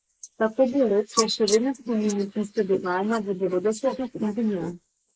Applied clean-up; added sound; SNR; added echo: neural mask model Resemble Enhance denoiser.